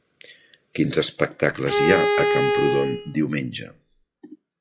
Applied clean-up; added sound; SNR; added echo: classical method log-MMSE.